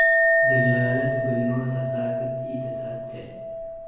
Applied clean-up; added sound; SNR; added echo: none; Chink, clink; -4 dB; reverberation time 1.3 s.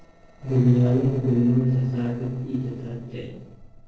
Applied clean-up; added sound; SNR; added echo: neural separator model SepFormer DNS4.